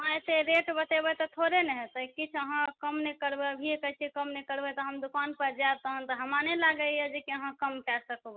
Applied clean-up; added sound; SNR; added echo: none; none; none; none.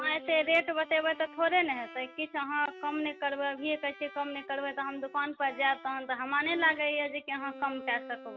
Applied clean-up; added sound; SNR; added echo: none; Bowed string instrument; 17 dB; none.